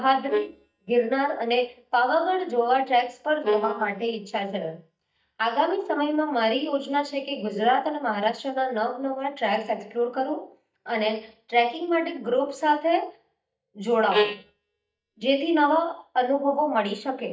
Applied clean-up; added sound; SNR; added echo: neural mask model DeepFilterNet 3.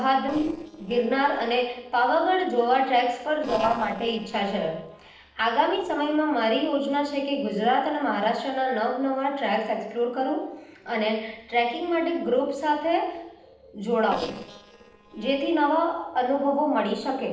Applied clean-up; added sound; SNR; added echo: neural separator model SepFormer DNS4.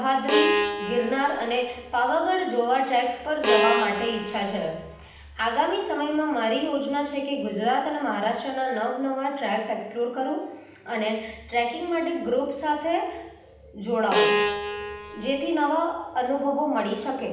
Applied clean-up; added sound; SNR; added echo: none; Bowed string instrument; 1 dB; reverberation time 0.9 s.